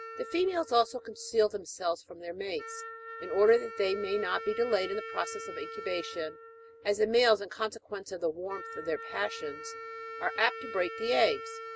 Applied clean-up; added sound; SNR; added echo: none; Wind instrument, woodwind instrument; 12 dB; none.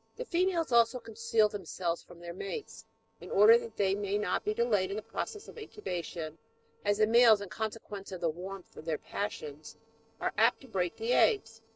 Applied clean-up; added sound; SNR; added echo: neural separator model SepFormer DNS4.